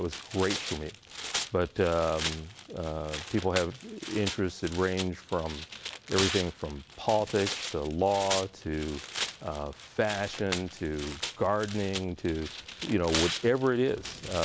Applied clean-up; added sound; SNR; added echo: none; Tearing; 8 dB; none.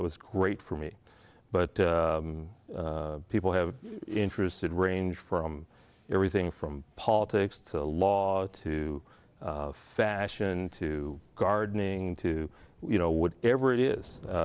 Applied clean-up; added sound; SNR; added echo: none; none; none; none.